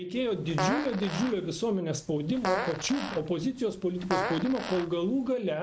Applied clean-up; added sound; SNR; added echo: none; Fart; 6 dB; none.